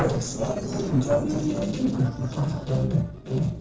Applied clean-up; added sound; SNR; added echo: neural separator model SepFormer DNS4.